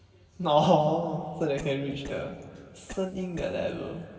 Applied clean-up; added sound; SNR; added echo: none; Cough; 19 dB; reverberation time 2.2 s.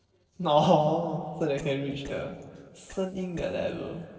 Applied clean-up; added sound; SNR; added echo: neural separator model SepFormer DNS4.